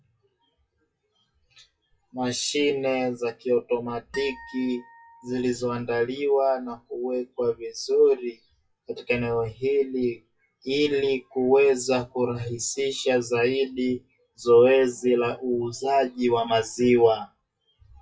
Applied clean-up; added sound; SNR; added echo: classical method WPE with log-MMSE.